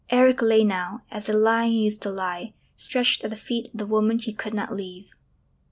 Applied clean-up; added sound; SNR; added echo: none; none; none; none.